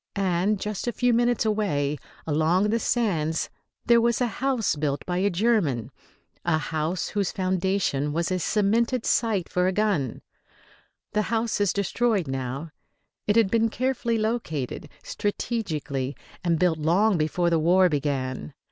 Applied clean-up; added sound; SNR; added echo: none; none; none; none.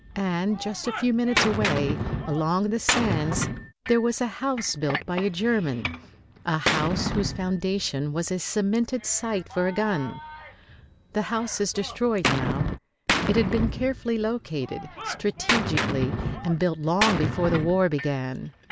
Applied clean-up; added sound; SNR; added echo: none; Gunshot, gunfire; 4 dB; none.